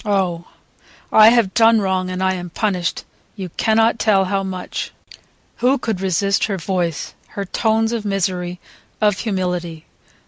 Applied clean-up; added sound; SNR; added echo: none; none; none; none.